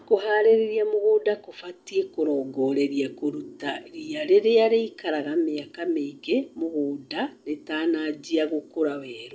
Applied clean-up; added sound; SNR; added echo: none; none; none; none.